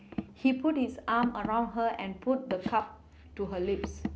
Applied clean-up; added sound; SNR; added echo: none; Car; 10 dB; none.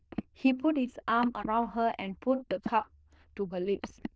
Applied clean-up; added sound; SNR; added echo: neural diffusion model UNIVERSE++.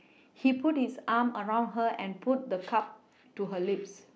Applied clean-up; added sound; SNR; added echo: none; none; none; none.